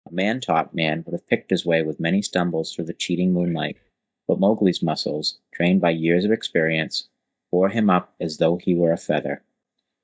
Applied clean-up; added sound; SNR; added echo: neural mask model DeepFilterNet 3.